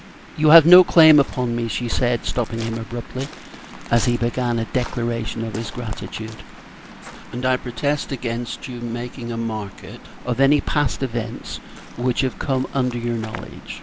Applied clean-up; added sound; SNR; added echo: none; Waves, surf; 18 dB; none.